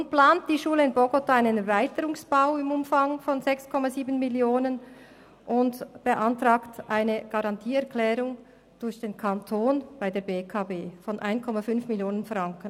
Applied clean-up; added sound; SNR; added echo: none; none; none; none.